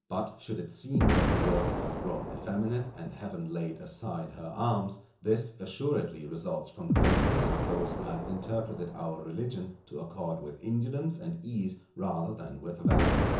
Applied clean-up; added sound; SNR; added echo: none; Explosion; -1 dB; reverberation time 0.6 s.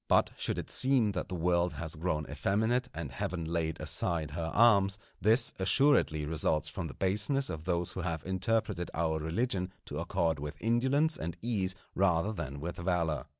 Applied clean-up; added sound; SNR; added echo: none; none; none; none.